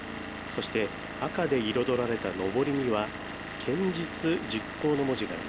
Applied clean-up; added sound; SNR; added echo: none; Engine / Vehicle; 7 dB; none.